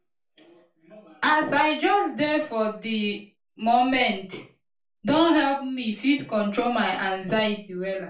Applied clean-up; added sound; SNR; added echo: none; none; none; reverberation time 0.3 s.